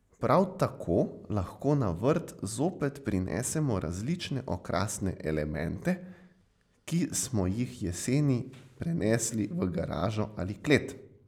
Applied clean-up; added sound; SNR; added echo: none; none; none; none.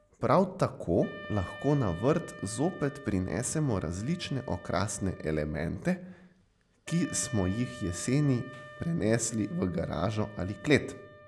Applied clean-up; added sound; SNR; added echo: none; Wind instrument, woodwind instrument; 18 dB; none.